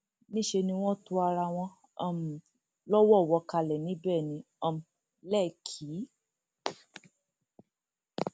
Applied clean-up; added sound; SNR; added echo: none; none; none; none.